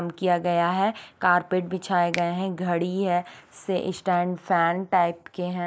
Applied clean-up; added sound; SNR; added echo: neural mask model Resemble Enhance denoiser.